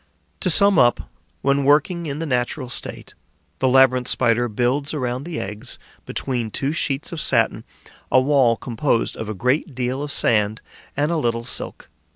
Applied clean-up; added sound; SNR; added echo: none; none; none; none.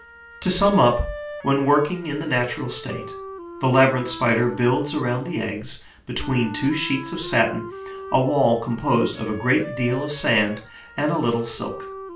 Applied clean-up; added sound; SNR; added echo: none; Wind instrument, woodwind instrument; 14 dB; reverberation time 0.3 s.